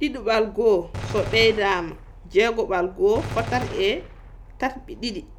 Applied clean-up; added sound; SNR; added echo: none; Gunshot, gunfire; 11 dB; none.